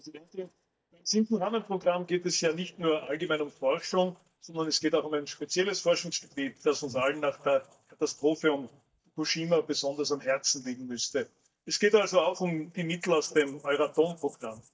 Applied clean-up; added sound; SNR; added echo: neural mask model DeepFilterNet 3.